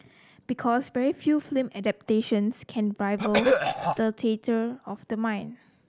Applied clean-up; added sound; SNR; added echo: none; Cough; -3 dB; none.